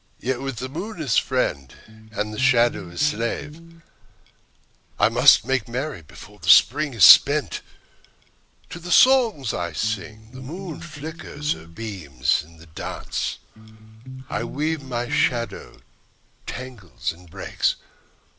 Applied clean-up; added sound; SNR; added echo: none; Electric guitar; 12 dB; none.